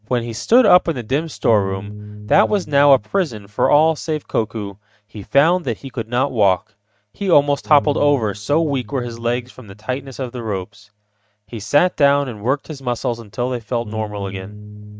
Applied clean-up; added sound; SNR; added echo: neural mask model RNNoise.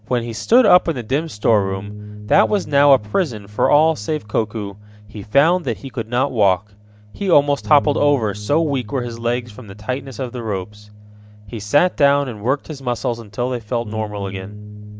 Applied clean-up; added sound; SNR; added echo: none; Bass guitar; 14 dB; none.